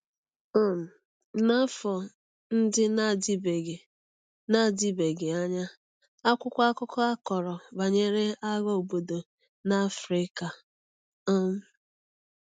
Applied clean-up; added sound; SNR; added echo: none; none; none; none.